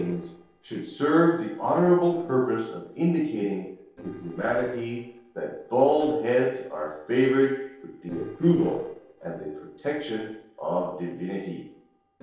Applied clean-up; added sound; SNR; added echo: neural separator model SepFormer DNS4.